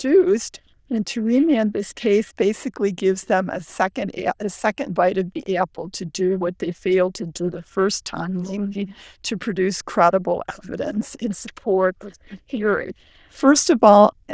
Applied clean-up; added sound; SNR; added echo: neural diffusion model UNIVERSE++.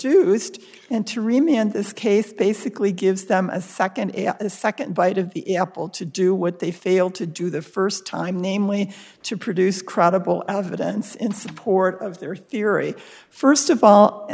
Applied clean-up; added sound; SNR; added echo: none; none; none; none.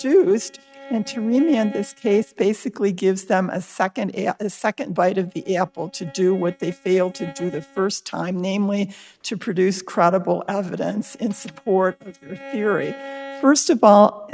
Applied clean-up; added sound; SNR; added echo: neural mask model RNNoise.